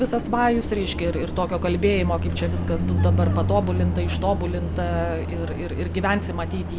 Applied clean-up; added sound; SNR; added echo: none; Car passing by; 0 dB; none.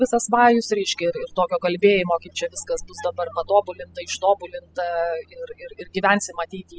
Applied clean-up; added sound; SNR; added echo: classical method spectral subtraction.